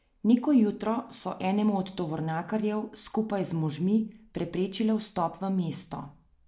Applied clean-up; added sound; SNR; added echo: none; none; none; none.